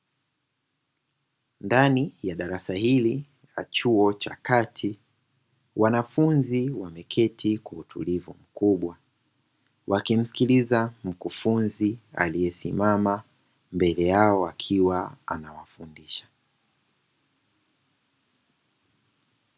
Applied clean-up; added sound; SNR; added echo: none; none; none; none.